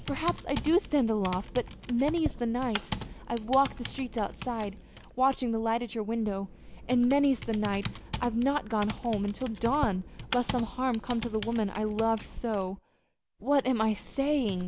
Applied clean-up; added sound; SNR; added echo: none; Computer keyboard; 11 dB; none.